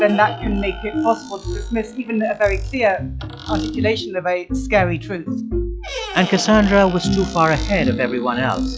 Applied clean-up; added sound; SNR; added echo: classical method log-MMSE.